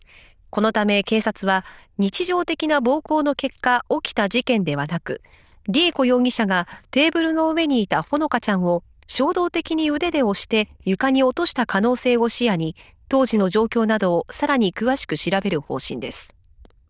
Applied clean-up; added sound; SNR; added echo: neural diffusion model UNIVERSE++.